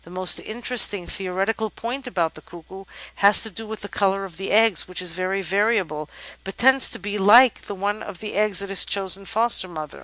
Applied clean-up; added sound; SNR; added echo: none; none; none; none.